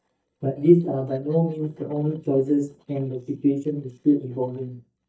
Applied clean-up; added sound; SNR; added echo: neural mask model DeepFilterNet 3.